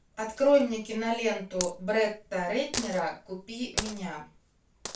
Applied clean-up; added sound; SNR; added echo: none; Coin (dropping); 12 dB; reverberation time 0.3 s.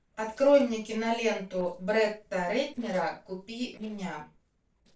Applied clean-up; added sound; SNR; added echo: neural separator model SepFormer DNS4.